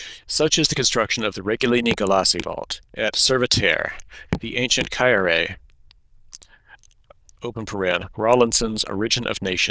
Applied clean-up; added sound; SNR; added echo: neural diffusion model UNIVERSE++.